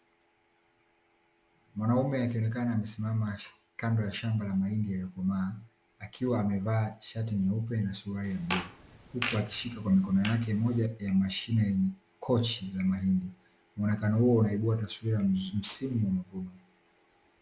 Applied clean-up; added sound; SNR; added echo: none; Fart; 10 dB; none.